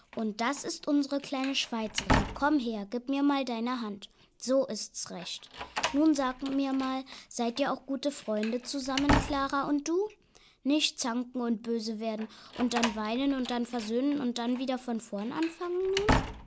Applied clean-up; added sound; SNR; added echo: none; Slam; 6 dB; none.